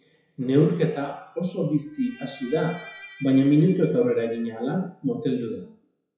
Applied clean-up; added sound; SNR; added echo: classical method WPE with log-MMSE.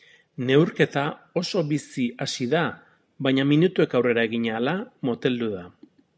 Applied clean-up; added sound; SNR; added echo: none; none; none; none.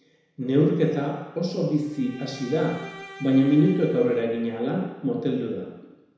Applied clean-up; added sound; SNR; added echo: none; Bowed string instrument; 19 dB; reverberation time 1.0 s.